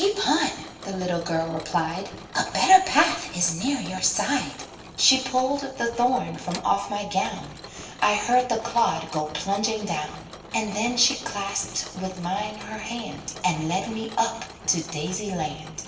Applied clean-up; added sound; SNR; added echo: none; Mechanisms; 16 dB; reverberation time 0.9 s.